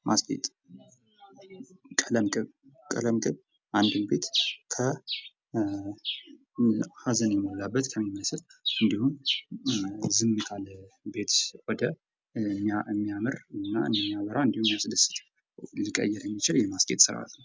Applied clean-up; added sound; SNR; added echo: none; none; none; none.